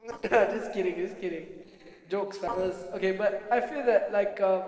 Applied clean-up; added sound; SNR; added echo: neural separator model SepFormer DNS4.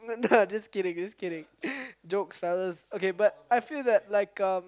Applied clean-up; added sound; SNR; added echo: none; none; none; none.